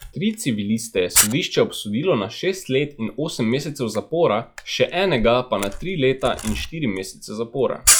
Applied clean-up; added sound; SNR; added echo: classical method log-MMSE.